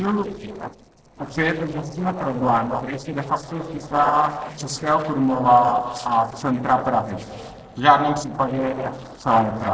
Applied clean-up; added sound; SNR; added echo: neural separator model SepFormer DNS4.